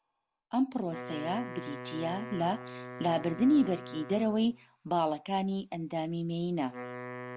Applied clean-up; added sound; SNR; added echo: none; Wind instrument, woodwind instrument; 13 dB; none.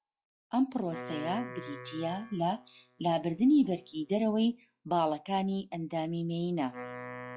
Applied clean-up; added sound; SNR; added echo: classical method log-MMSE.